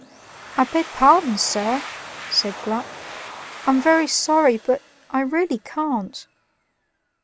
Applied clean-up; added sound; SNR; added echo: none; Domestic sounds, home sounds; 16 dB; none.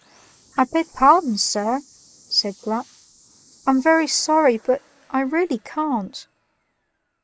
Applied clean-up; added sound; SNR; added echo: neural mask model Resemble Enhance denoiser.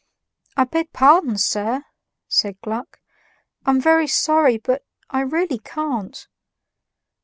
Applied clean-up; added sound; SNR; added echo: none; none; none; none.